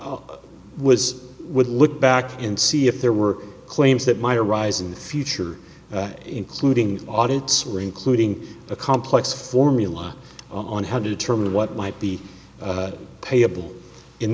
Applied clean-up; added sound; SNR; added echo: none; none; none; none.